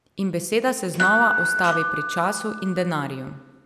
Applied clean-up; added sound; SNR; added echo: none; Door / Bell; 2 dB; none.